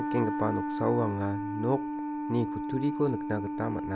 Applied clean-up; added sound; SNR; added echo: none; Wind instrument, woodwind instrument; 2 dB; none.